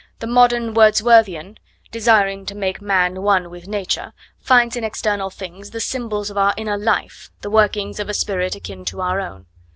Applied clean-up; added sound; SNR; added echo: none; none; none; none.